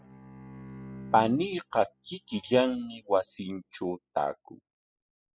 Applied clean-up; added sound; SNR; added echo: classical method spectral subtraction.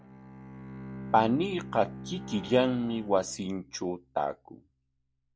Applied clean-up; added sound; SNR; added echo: none; Bowed string instrument; 13 dB; none.